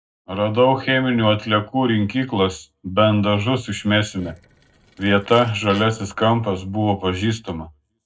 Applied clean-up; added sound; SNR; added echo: neural separator model SepFormer DNS4.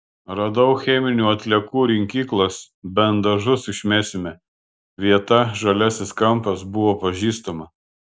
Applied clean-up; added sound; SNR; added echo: none; none; none; none.